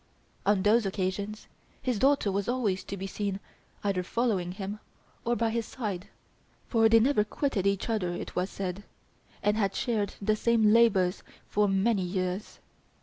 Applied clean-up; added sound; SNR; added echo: none; none; none; none.